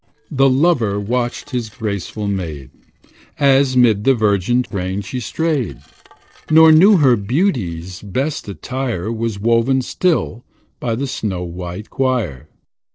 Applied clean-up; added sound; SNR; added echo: neural separator model SepFormer DNS4.